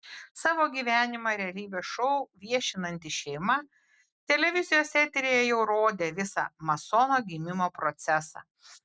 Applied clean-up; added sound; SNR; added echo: none; none; none; none.